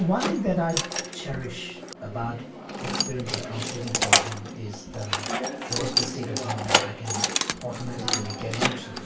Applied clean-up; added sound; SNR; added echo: none; Keys jangling; -3 dB; reverberation time 0.2 s.